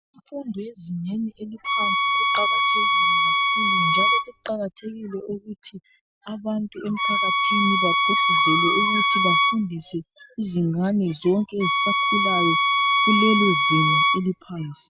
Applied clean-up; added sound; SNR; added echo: none; Bowed string instrument; -5 dB; none.